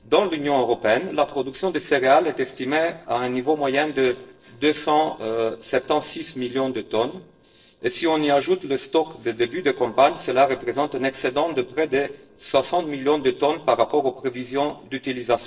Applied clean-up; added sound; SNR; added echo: neural separator model SepFormer DNS4.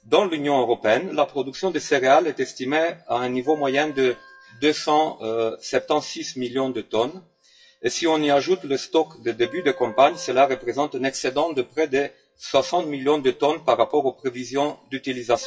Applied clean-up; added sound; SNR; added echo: classical method WPE with log-MMSE.